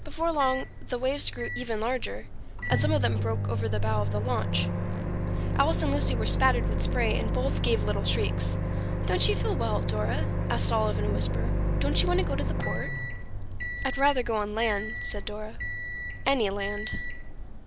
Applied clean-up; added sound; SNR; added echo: none; Microwave oven; -3 dB; none.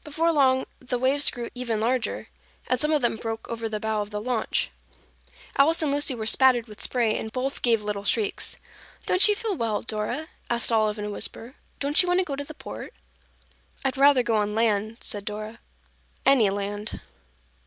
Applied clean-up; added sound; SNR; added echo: none; none; none; none.